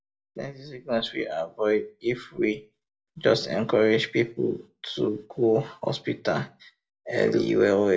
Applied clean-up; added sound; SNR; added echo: none; none; none; reverberation time 0.2 s.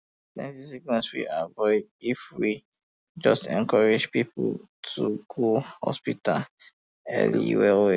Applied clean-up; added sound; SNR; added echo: none; none; none; none.